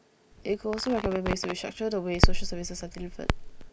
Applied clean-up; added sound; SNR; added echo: none; Crackle; -4 dB; none.